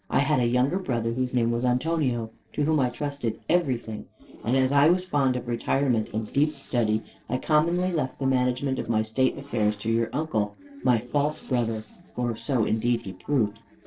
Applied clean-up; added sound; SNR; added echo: neural separator model SepFormer DNS4.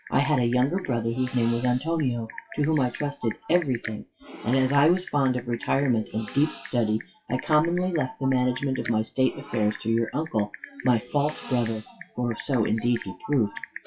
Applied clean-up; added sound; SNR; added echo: classical method WPE with log-MMSE.